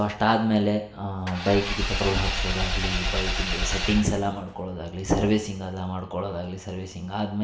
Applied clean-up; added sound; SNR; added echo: none; Engine / Vehicle; 2 dB; reverberation time 0.7 s.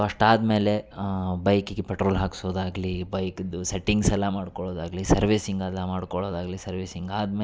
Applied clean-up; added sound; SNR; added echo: none; none; none; none.